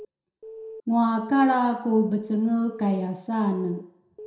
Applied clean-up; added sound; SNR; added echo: none; Alarm / Keyboard (musical); 18 dB; reverberation time 0.6 s.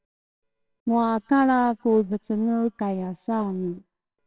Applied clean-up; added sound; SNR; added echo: neural separator model SepFormer WHAMR!.